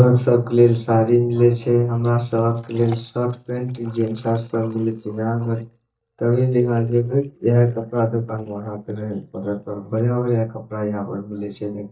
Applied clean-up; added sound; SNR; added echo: neural mask model DeepFilterNet 3.